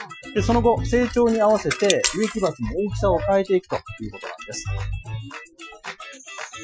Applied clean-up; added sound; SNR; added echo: classical method Wiener filter.